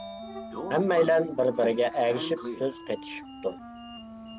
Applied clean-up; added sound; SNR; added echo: none; Sliding door + Wind instrument, woodwind instrument; 11 dB; none.